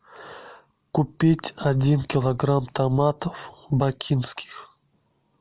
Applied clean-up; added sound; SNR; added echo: none; none; none; none.